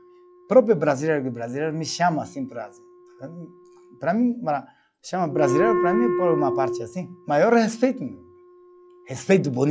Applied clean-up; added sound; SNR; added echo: classical method log-MMSE.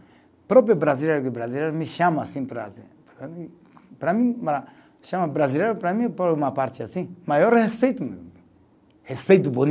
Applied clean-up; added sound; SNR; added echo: none; none; none; none.